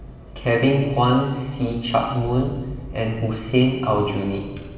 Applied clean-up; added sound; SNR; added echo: none; Thunder; 19 dB; reverberation time 1.2 s.